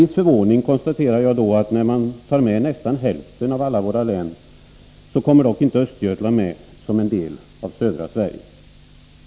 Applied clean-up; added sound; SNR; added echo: none; none; none; none.